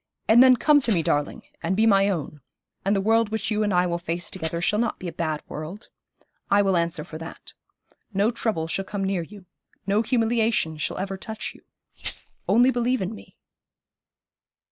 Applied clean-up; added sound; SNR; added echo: neural mask model Resemble Enhance denoiser.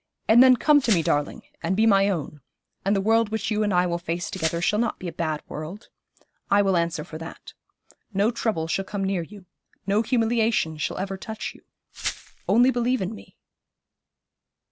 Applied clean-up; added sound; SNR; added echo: none; Glass; 11 dB; none.